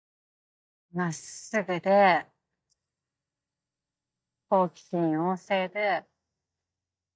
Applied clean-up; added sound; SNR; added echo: neural mask model DeepFilterNet 3.